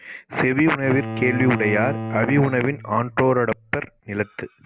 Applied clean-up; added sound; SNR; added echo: none; Bowed string instrument; 9 dB; none.